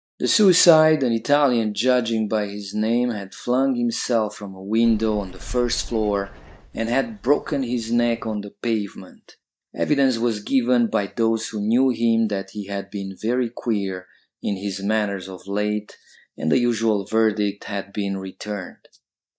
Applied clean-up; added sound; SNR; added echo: neural mask model DeepFilterNet 3.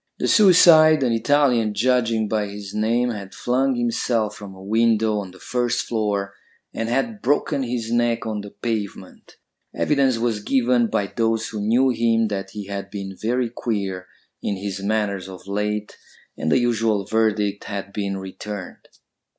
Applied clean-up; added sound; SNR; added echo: none; none; none; none.